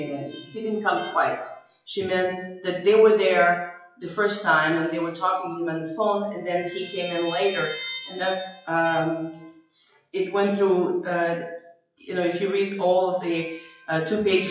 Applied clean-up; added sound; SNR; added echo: classical method WPE with log-MMSE.